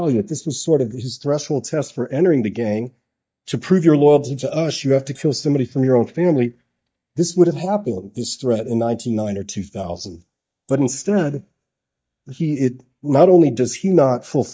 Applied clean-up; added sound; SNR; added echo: neural mask model DeepFilterNet 3.